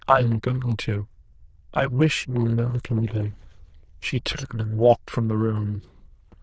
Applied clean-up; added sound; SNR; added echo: neural diffusion model UNIVERSE++.